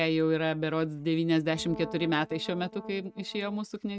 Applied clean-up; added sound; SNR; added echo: neural mask model RNNoise.